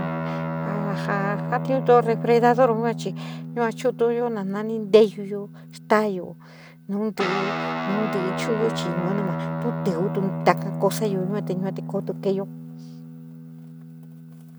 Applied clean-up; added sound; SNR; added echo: none; Guitar; 6 dB; none.